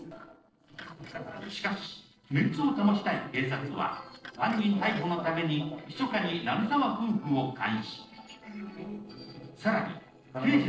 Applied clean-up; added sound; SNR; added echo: neural separator model SepFormer DNS4.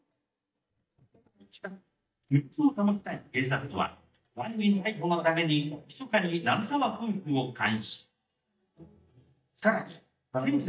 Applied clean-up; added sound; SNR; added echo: neural mask model DeepFilterNet 3.